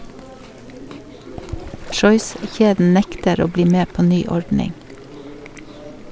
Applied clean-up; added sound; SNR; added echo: none; Chewing, mastication + Bird / Fowl; 16 dB; none.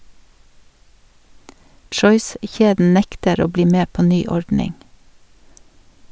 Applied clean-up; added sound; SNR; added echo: none; none; none; none.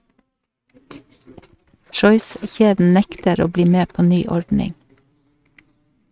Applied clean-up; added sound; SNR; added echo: neural mask model RNNoise.